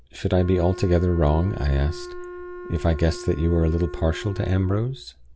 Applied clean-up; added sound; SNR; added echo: none; Wind instrument, woodwind instrument; 15 dB; none.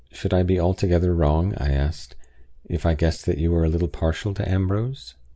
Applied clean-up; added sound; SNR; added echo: none; none; none; none.